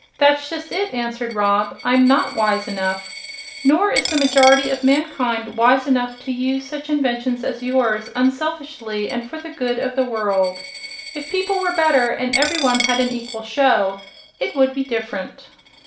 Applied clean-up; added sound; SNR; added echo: none; Coin (dropping); 12 dB; reverberation time 0.4 s.